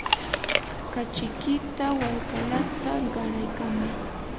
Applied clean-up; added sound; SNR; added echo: none; Alarm + Chewing, mastication; -1 dB; none.